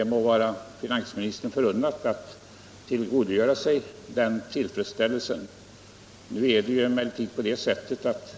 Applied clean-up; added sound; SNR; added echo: none; none; none; none.